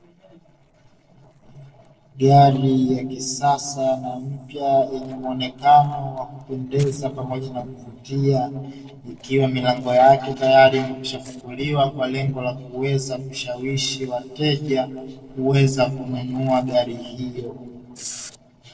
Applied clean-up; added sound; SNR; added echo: neural separator model SepFormer DNS4.